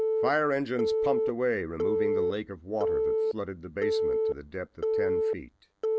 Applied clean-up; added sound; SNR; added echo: none; Telephone; -3 dB; none.